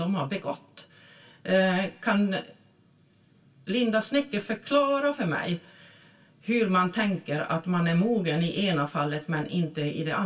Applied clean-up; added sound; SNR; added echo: none; none; none; reverberation time 0.1 s.